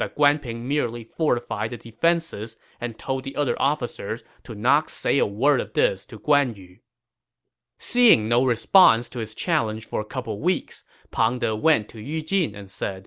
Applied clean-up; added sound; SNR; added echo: none; none; none; none.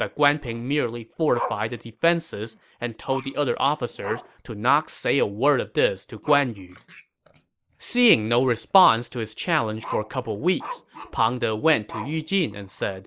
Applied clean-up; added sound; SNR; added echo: neural mask model Resemble Enhance denoiser.